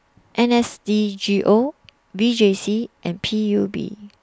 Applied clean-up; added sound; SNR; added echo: none; none; none; none.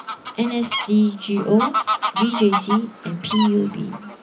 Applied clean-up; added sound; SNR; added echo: none; Fowl; 5 dB; reverberation time 0.4 s.